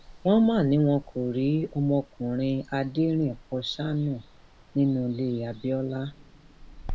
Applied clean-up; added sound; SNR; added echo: none; Water; 17 dB; none.